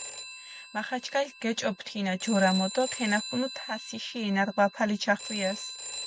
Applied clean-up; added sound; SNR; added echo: none; Telephone; 10 dB; none.